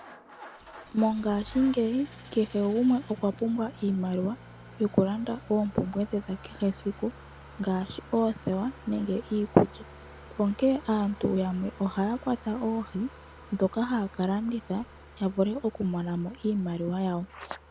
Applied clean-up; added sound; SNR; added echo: none; Idling / Engine starting; 19 dB; none.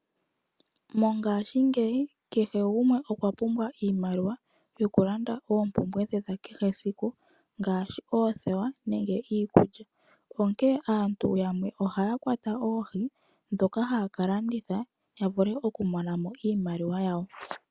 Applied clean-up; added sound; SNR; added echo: none; none; none; none.